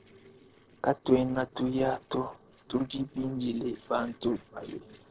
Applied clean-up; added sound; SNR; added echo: neural separator model SepFormer DNS4.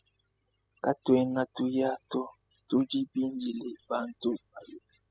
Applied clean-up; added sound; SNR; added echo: classical method spectral subtraction.